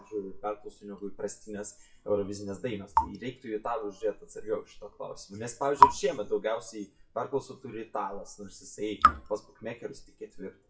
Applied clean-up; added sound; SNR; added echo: classical method WPE with log-MMSE.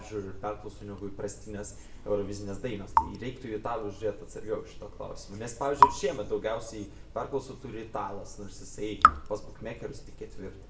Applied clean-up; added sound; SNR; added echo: none; Raindrop / Drip; -3 dB; reverberation time 0.6 s.